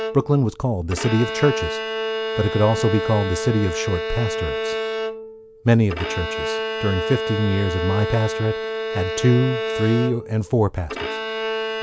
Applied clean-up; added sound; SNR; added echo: none; Bowed string instrument; 4 dB; none.